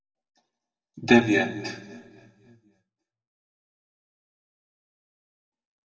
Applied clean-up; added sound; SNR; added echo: none; none; none; reverberation time 1.5 s.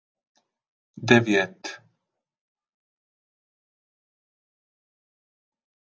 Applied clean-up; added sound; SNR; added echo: none; none; none; none.